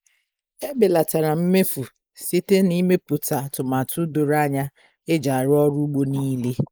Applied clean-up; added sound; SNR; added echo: neural mask model Resemble Enhance denoiser.